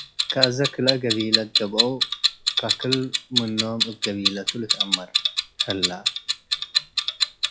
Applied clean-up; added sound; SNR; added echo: classical method log-MMSE.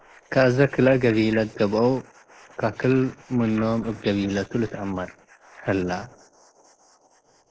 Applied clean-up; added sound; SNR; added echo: neural mask model Resemble Enhance denoiser.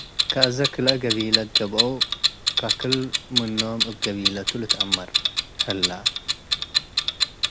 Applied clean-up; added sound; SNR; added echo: none; Clock; -4 dB; none.